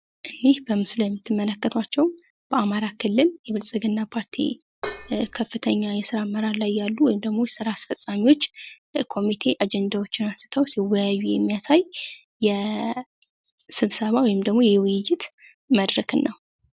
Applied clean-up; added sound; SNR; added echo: neural separator model SepFormer DNS4.